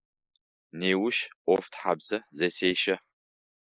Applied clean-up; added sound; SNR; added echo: neural mask model Resemble Enhance denoiser.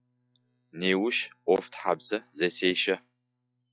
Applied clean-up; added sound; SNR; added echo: classical method log-MMSE.